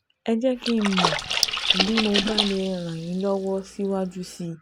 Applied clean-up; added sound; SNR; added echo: none; Splash, splatter; 1 dB; none.